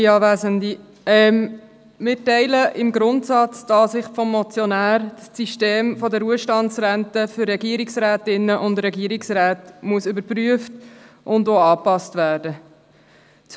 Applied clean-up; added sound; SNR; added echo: none; none; none; none.